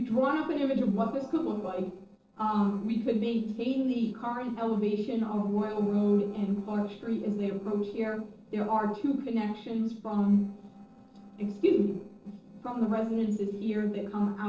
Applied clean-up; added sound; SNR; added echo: neural separator model SepFormer DNS4.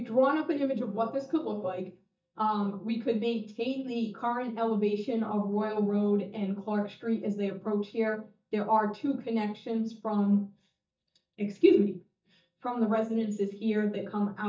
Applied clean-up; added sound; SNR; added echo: neural mask model DeepFilterNet 3.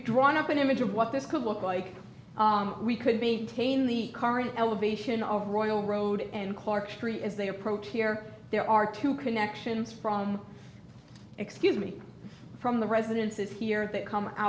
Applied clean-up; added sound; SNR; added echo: none; none; none; none.